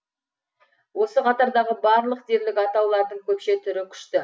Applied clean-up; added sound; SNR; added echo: none; none; none; none.